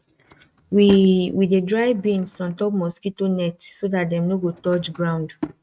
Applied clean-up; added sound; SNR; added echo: neural mask model RNNoise.